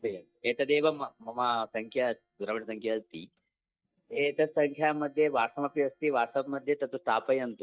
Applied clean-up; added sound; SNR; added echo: neural mask model DeepFilterNet 3.